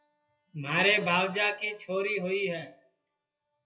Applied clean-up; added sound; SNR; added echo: classical method WPE with log-MMSE.